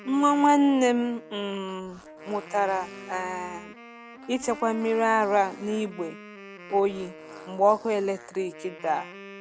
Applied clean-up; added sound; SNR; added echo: none; Wind instrument, woodwind instrument + Fart; 17 dB; none.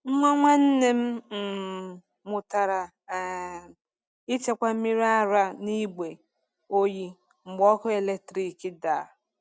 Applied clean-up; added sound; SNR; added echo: none; none; none; none.